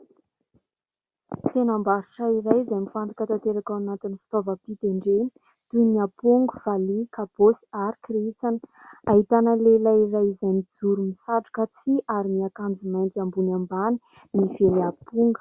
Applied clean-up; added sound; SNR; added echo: none; none; none; none.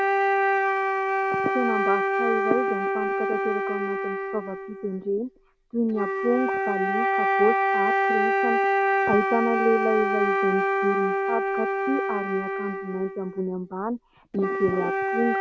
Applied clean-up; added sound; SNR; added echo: none; Wind instrument, woodwind instrument; -3 dB; none.